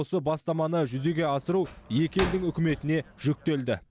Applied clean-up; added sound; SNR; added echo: none; Slam; 13 dB; none.